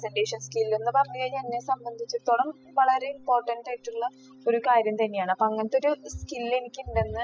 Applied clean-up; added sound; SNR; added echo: classical method spectral subtraction.